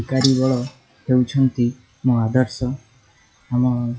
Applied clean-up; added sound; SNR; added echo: classical method WPE with log-MMSE.